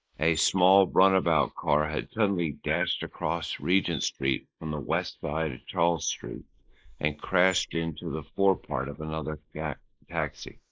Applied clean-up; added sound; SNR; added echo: neural mask model Resemble Enhance denoiser.